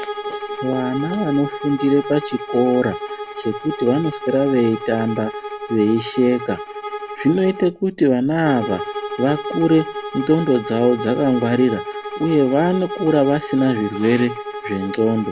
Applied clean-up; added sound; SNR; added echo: none; Bowed string instrument; 10 dB; none.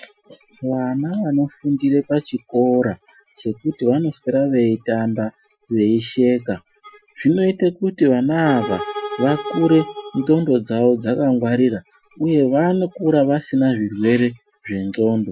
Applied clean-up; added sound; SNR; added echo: classical method Wiener filter.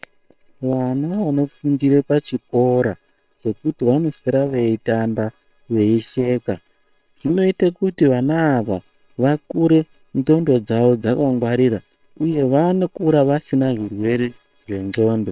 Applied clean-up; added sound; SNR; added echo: neural separator model SepFormer WHAM!.